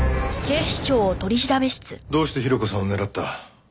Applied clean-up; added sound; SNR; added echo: none; none; none; none.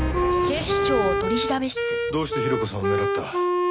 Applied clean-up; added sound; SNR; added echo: none; Wind instrument, woodwind instrument; -3 dB; none.